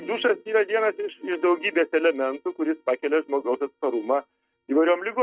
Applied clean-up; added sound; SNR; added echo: neural mask model RNNoise.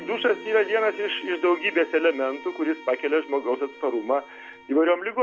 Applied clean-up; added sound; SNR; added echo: none; Guitar + Bowed string instrument; 18 dB; none.